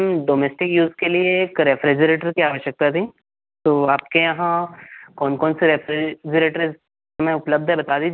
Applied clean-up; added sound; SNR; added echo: none; none; none; none.